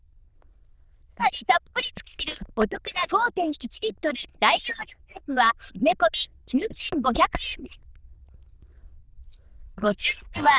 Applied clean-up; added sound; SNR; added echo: neural diffusion model UNIVERSE++.